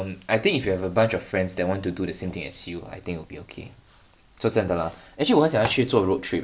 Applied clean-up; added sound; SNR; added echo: none; none; none; none.